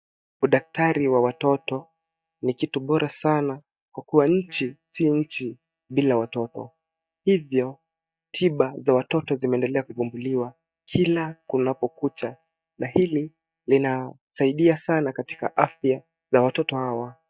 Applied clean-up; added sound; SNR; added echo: neural mask model DeepFilterNet 3.